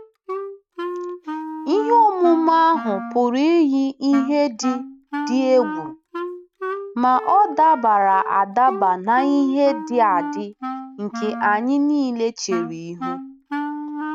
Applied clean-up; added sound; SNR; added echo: neural mask model RNNoise.